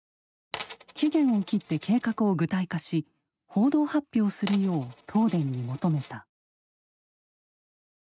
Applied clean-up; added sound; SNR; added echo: neural mask model RNNoise.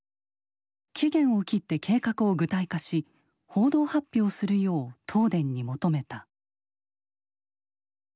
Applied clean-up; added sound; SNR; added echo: none; none; none; none.